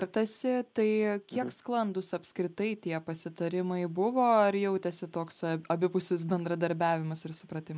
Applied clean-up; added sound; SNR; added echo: none; none; none; none.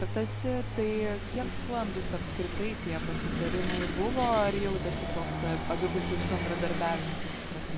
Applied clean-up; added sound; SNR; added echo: none; Engine / Vehicle; 0 dB; none.